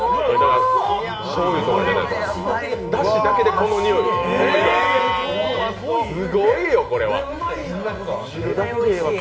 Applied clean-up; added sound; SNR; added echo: none; none; none; reverberation time 1.3 s.